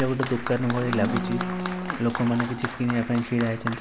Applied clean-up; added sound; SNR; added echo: none; Livestock, farm animals, working animals + Applause; 6 dB; none.